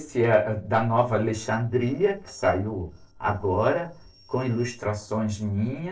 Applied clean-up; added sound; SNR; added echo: neural separator model SepFormer DNS4.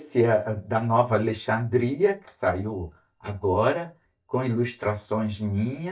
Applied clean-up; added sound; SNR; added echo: neural mask model DeepFilterNet 3.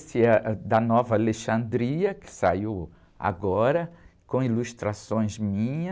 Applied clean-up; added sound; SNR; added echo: none; none; none; none.